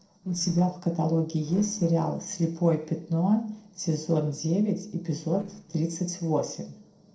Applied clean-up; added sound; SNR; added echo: neural separator model SepFormer DNS4.